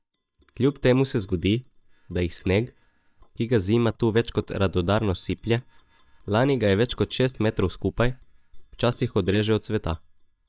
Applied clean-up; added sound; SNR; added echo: neural mask model DeepFilterNet 3.